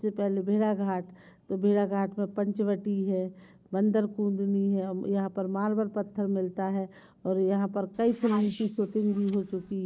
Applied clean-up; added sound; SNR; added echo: neural mask model Resemble Enhance denoiser.